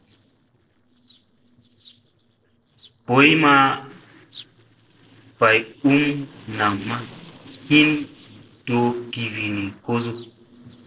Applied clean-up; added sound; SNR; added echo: neural separator model SepFormer DNS4.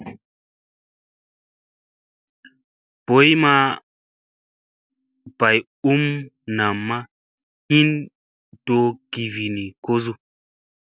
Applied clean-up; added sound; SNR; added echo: none; none; none; none.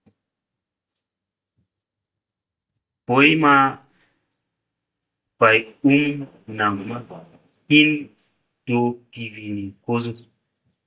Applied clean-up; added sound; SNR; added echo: neural mask model DeepFilterNet 3.